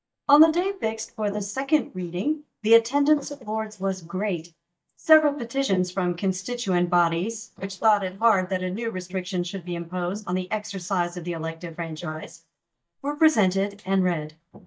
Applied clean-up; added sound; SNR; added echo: neural mask model DeepFilterNet 3.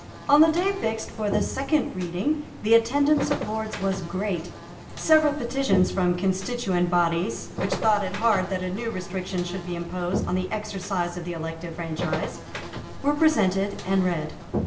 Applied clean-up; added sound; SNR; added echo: none; Buzz; 9 dB; reverberation time 0.8 s.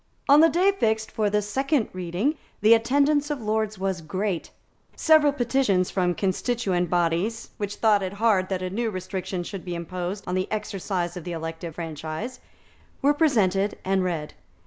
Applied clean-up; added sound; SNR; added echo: none; none; none; none.